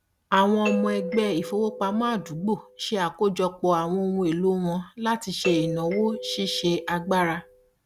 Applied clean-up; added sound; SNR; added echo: none; Doorbell; 9 dB; none.